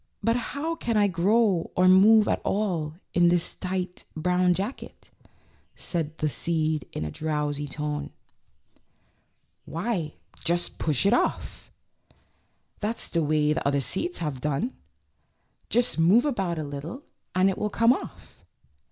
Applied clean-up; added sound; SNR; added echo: none; none; none; none.